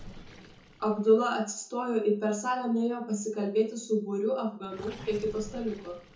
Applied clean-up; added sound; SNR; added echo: none; Gurgling; 20 dB; reverberation time 0.5 s.